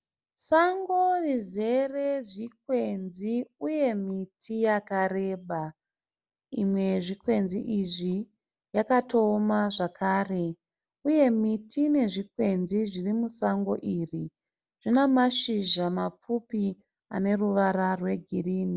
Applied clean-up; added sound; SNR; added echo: none; none; none; none.